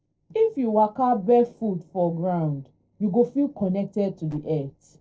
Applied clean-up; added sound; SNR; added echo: neural separator model SepFormer DNS4.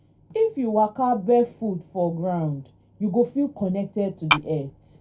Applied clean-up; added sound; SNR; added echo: none; Tap / Glass; -2 dB; reverberation time 0.2 s.